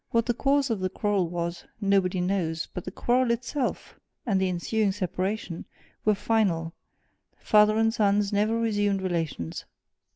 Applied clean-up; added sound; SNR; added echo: none; none; none; none.